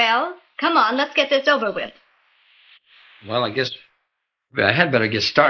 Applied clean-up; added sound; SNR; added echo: neural mask model Resemble Enhance denoiser.